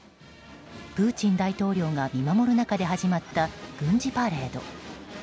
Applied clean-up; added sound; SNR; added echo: none; none; none; none.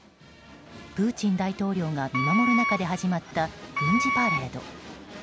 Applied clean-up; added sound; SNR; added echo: none; Wind instrument, woodwind instrument; 1 dB; none.